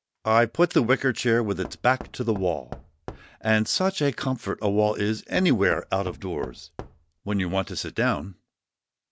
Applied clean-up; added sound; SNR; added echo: none; Knock / Wood; 17 dB; none.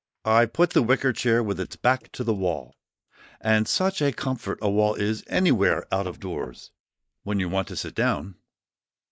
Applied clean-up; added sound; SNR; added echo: neural mask model Resemble Enhance denoiser.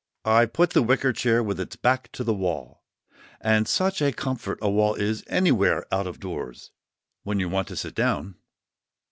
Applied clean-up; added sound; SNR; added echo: none; none; none; none.